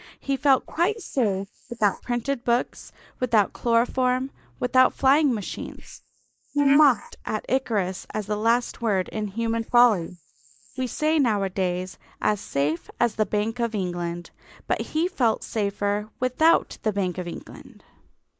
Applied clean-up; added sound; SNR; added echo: neural mask model Resemble Enhance denoiser.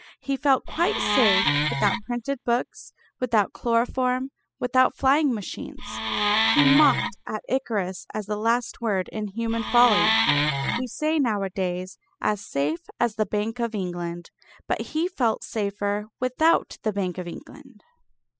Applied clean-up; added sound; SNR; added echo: classical method spectral subtraction.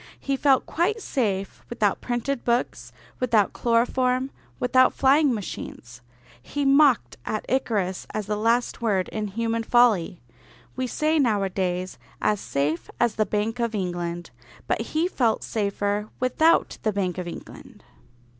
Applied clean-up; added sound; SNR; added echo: none; none; none; none.